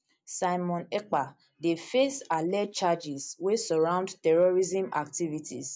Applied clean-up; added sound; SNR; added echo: neural mask model Resemble Enhance denoiser.